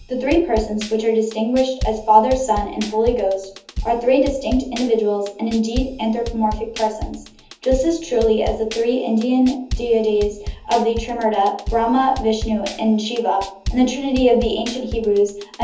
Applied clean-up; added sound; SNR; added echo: none; Drum kit; 11 dB; reverberation time 0.7 s.